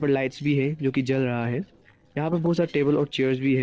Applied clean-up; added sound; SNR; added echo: neural separator model SepFormer DNS4.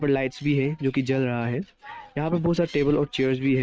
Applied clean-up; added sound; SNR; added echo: neural mask model RNNoise.